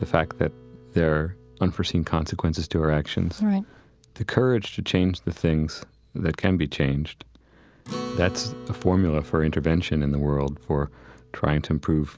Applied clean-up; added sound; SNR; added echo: none; Acoustic guitar; 19 dB; none.